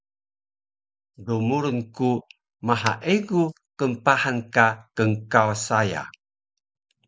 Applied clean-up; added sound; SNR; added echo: none; Finger snapping; 11 dB; none.